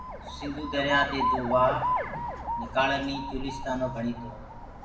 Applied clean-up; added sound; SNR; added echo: none; Alarm; 2 dB; reverberation time 0.8 s.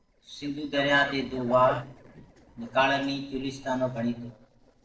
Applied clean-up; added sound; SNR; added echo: neural separator model SepFormer DNS4.